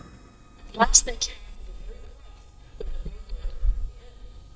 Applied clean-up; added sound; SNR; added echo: neural mask model DeepFilterNet 3.